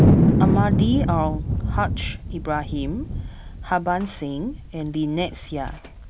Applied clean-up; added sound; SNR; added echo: none; Thunder; -4 dB; none.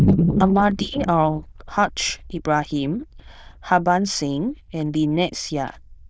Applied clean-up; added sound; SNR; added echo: neural diffusion model UNIVERSE++.